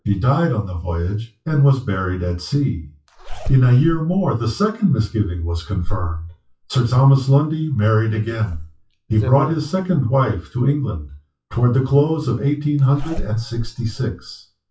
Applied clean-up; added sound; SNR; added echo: classical method WPE with log-MMSE.